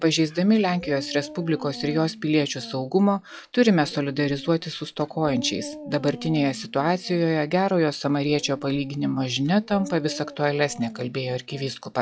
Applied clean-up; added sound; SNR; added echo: classical method log-MMSE.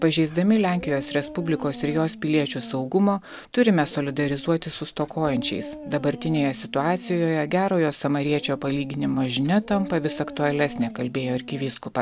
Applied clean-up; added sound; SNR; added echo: none; Dog; 16 dB; none.